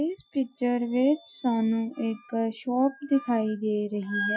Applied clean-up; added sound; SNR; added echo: classical method Wiener filter.